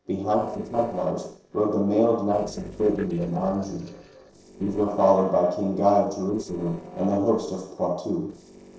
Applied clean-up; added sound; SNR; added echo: neural separator model SepFormer DNS4.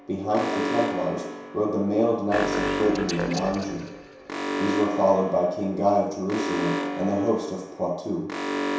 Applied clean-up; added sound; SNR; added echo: none; Alarm; 5 dB; reverberation time 0.7 s.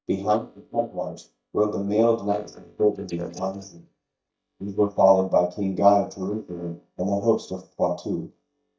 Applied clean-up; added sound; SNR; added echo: neural mask model DeepFilterNet 3.